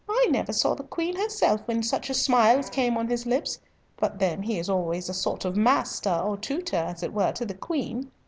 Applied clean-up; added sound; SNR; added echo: none; none; none; none.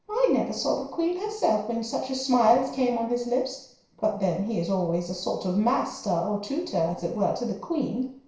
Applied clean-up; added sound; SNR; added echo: neural separator model SepFormer DNS4.